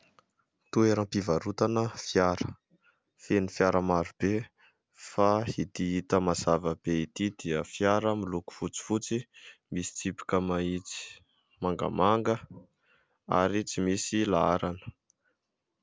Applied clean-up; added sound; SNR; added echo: none; none; none; none.